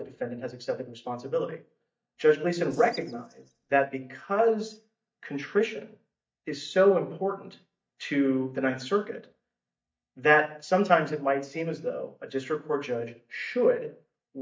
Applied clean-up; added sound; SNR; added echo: neural mask model DeepFilterNet 3.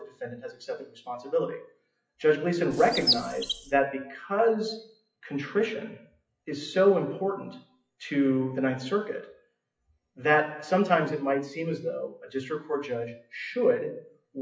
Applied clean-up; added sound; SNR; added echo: classical method WPE with log-MMSE.